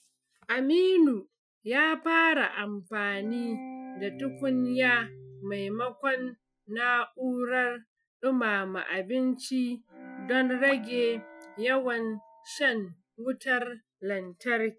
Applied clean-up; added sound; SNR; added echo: classical method Wiener filter.